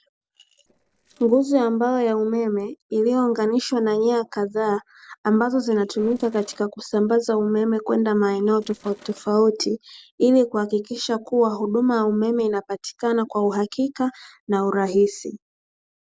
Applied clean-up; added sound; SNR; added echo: neural separator model SepFormer DNS4.